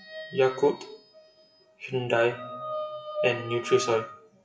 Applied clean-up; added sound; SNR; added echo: classical method WPE with log-MMSE.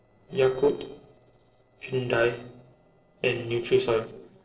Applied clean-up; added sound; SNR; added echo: neural separator model SepFormer DNS4.